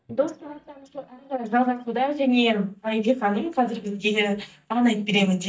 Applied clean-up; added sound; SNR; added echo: neural mask model DeepFilterNet 3.